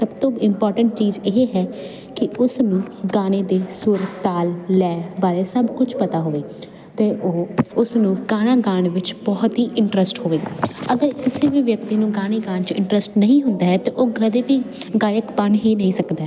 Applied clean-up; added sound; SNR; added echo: none; none; none; none.